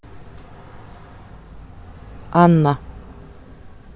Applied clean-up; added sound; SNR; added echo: none; none; none; none.